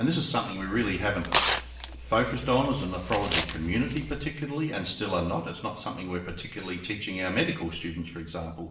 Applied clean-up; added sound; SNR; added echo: none; Tearing; -1 dB; reverberation time 0.7 s.